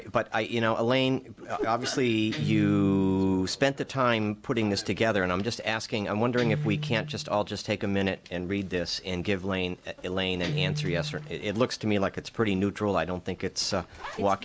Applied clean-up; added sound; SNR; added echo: none; Guitar; 12 dB; none.